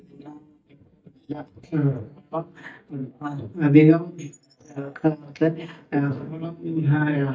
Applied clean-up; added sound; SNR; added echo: neural mask model DeepFilterNet 3.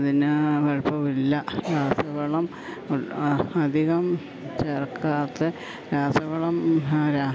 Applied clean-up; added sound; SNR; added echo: none; none; none; none.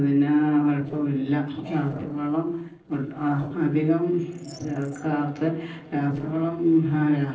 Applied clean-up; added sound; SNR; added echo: neural separator model SepFormer DNS4.